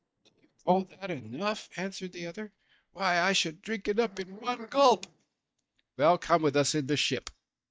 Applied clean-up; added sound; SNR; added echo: neural mask model DeepFilterNet 3.